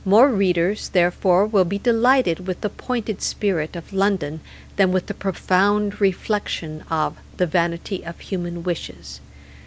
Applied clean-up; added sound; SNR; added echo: none; none; none; none.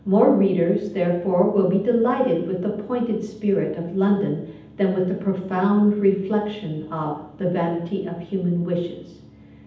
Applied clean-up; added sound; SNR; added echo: none; none; none; reverberation time 0.8 s.